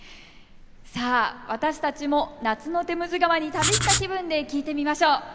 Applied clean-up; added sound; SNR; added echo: none; Writing; -2 dB; none.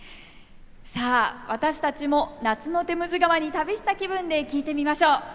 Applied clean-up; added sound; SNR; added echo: none; none; none; none.